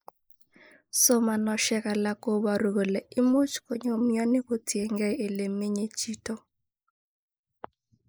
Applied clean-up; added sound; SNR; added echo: neural mask model Resemble Enhance denoiser.